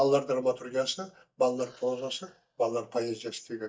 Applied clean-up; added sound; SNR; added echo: neural mask model DeepFilterNet 3.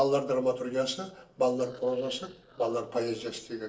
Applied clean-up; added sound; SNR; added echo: neural separator model SepFormer DNS4.